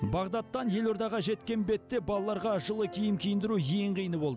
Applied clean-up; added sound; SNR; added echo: none; none; none; none.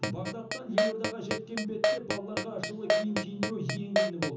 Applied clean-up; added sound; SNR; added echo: none; Keyboard (musical); -4 dB; reverberation time 0.7 s.